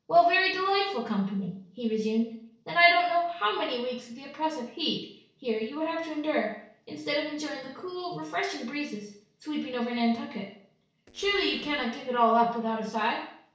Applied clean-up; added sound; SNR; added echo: neural separator model SepFormer DNS4.